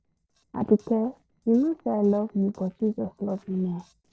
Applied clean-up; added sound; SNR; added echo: neural separator model SepFormer DNS4.